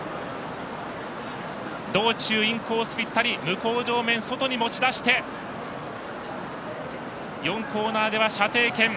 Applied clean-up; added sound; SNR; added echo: none; none; none; none.